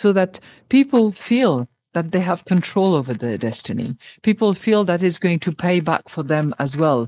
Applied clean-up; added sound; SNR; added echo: neural mask model Resemble Enhance denoiser.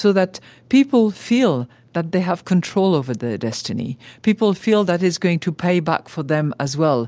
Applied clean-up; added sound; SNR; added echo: none; none; none; none.